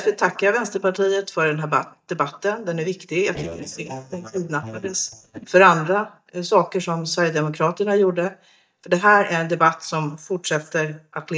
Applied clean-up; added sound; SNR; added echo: neural mask model DeepFilterNet 3.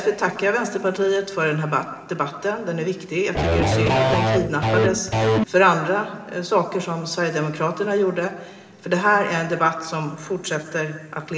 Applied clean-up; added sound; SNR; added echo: none; Electric guitar / Bass guitar; -3 dB; reverberation time 3.0 s.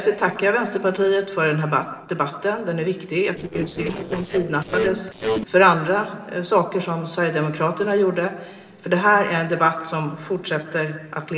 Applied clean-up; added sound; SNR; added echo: neural separator model SepFormer DNS4.